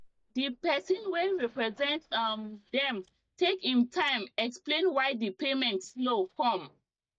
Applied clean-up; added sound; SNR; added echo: neural mask model DeepFilterNet 3.